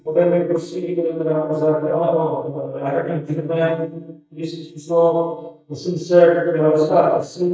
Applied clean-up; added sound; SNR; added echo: neural mask model DeepFilterNet 3.